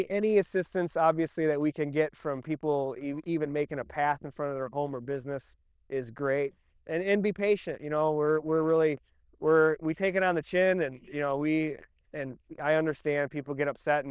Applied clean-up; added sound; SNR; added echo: neural diffusion model UNIVERSE++.